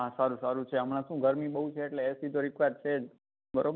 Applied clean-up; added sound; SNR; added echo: none; none; none; none.